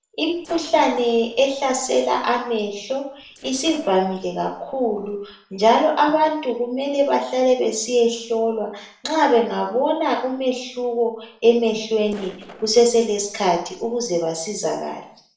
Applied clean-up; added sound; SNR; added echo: neural separator model SepFormer DNS4.